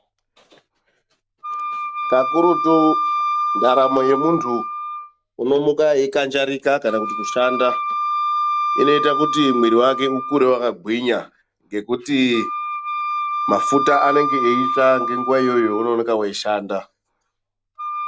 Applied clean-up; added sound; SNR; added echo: none; Wind instrument, woodwind instrument; 4 dB; none.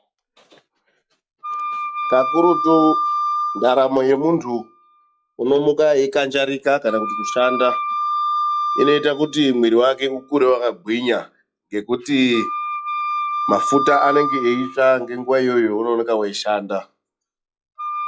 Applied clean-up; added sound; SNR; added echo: classical method log-MMSE.